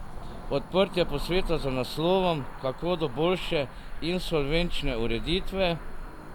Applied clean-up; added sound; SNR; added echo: none; Cricket / Motor vehicle (road); 5 dB; none.